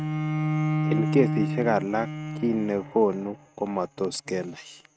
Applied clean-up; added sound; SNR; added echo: neural mask model RNNoise.